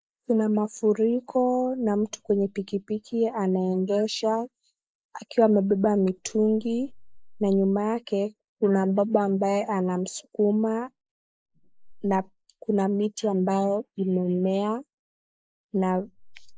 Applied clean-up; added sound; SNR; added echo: neural mask model Resemble Enhance denoiser.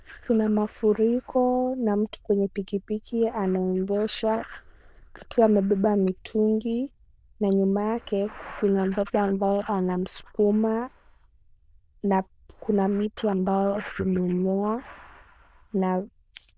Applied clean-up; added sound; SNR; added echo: neural diffusion model UNIVERSE++.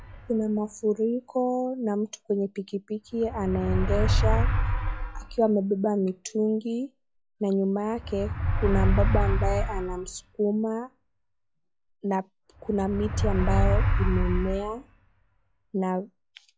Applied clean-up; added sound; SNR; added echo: classical method log-MMSE.